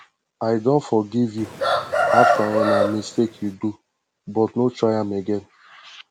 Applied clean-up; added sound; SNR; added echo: none; Chicken, rooster; -2 dB; none.